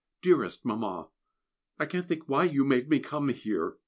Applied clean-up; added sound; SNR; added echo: none; none; none; none.